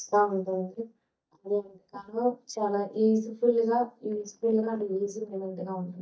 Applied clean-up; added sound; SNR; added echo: neural mask model DeepFilterNet 3.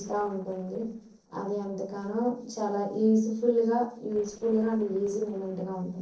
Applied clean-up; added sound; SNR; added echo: neural separator model SepFormer DNS4.